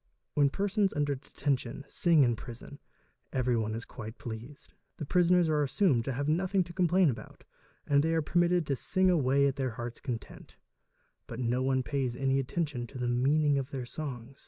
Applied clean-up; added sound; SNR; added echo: none; Bass drum; 13 dB; none.